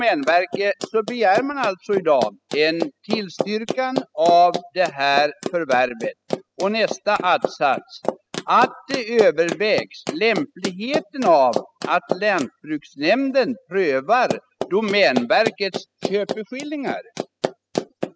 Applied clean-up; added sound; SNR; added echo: classical method spectral subtraction.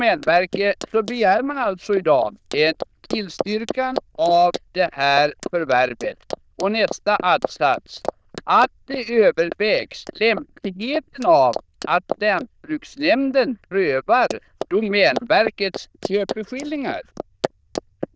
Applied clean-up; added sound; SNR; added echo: neural diffusion model UNIVERSE++.